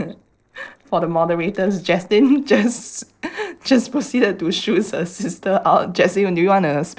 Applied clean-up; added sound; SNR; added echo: neural separator model SepFormer DNS4.